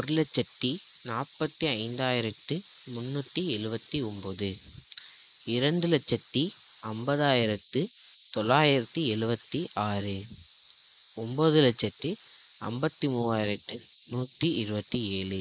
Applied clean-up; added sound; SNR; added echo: neural mask model Resemble Enhance denoiser.